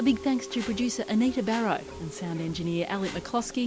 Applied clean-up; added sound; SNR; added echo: none; Musical instrument + Whoosh, swoosh, swish; 15 dB; none.